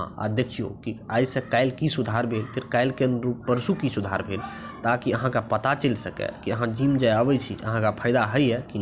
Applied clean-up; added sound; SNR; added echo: none; none; none; none.